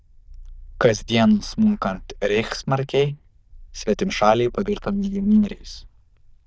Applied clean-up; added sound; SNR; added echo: neural diffusion model UNIVERSE++.